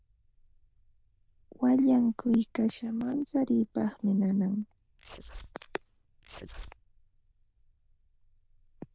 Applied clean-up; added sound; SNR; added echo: neural diffusion model UNIVERSE++.